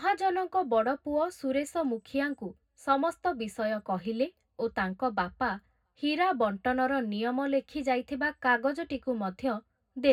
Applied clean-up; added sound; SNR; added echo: none; none; none; reverberation time 0.3 s.